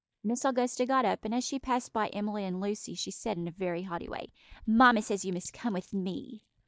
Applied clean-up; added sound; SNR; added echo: neural mask model DeepFilterNet 3.